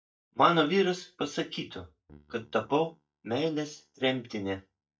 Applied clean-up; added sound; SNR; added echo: neural mask model DeepFilterNet 3.